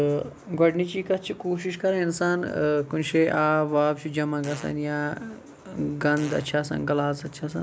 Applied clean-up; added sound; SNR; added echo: none; Fart; 18 dB; none.